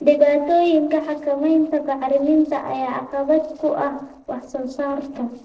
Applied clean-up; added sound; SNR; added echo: neural separator model SepFormer DNS4.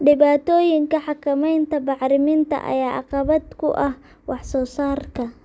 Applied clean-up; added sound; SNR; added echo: none; none; none; none.